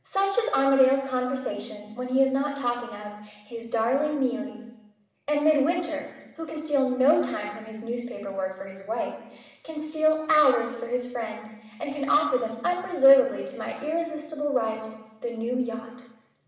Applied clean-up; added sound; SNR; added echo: none; none; none; reverberation time 0.9 s.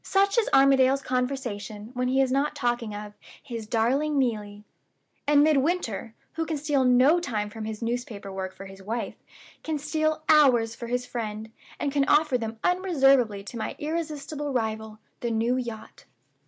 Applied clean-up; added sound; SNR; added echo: none; none; none; none.